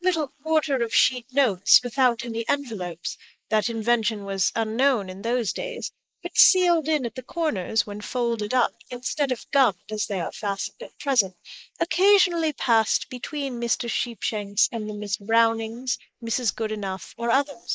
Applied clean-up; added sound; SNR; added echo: neural mask model Resemble Enhance denoiser.